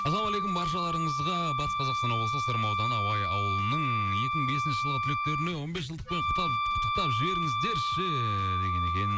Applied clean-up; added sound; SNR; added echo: none; Wind instrument, woodwind instrument; -3 dB; none.